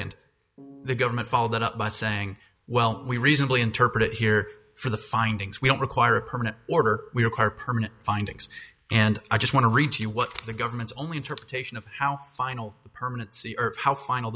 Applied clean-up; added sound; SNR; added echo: none; Piano; 20 dB; none.